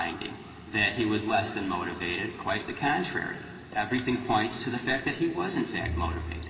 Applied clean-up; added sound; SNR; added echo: none; none; none; reverberation time 2.7 s.